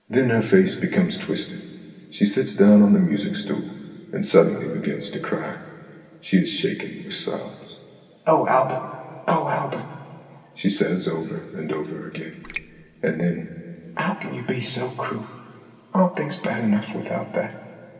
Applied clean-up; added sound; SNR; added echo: none; Raindrop; 13 dB; reverberation time 2.3 s.